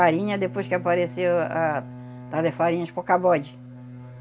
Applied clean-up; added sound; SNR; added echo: none; Bowed string instrument; 15 dB; none.